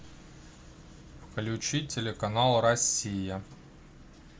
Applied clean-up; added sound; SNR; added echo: none; none; none; none.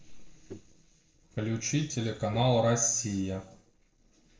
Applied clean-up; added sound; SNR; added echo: neural separator model SepFormer DNS4.